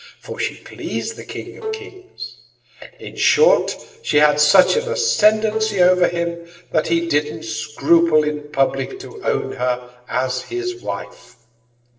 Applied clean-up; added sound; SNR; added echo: neural separator model SepFormer DNS4.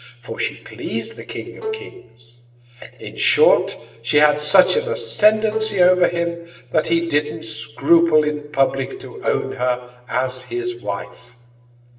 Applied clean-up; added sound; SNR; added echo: none; Bowed string instrument; 11 dB; reverberation time 0.8 s.